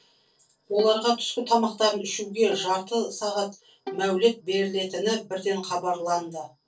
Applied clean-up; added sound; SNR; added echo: neural separator model SepFormer DNS4.